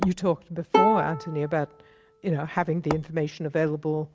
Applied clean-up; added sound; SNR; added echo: none; Bowed string instrument + Tap / Hammer; 2 dB; none.